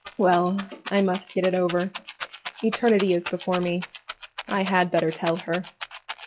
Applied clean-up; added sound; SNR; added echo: classical method log-MMSE.